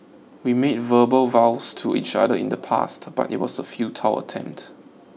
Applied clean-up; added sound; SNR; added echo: none; none; none; none.